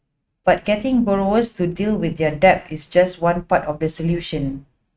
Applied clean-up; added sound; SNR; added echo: neural mask model RNNoise.